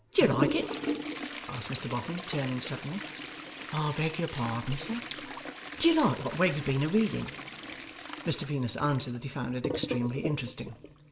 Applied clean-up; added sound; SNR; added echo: none; Toilet flush; 7 dB; reverberation time 1.6 s.